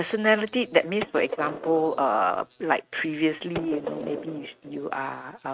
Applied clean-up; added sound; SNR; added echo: neural mask model RNNoise.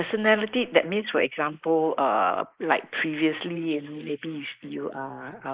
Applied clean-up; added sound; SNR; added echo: neural mask model Resemble Enhance denoiser.